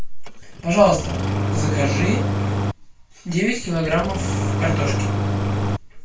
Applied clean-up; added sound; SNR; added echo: none; Engine starting; 0 dB; reverberation time 0.2 s.